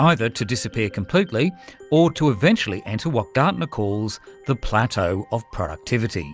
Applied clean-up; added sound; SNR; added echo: none; none; none; none.